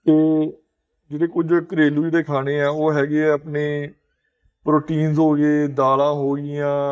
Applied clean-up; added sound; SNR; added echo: neural mask model DeepFilterNet 3.